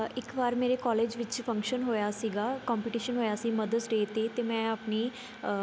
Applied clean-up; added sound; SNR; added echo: none; none; none; none.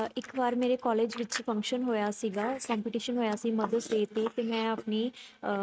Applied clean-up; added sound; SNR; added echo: neural mask model RNNoise.